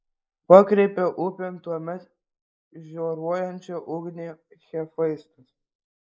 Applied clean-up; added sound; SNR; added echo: neural mask model Resemble Enhance denoiser.